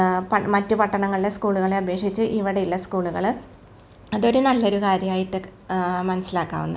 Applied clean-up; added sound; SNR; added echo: none; none; none; none.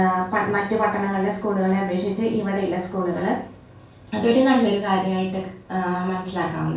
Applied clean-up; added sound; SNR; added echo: none; none; none; reverberation time 0.3 s.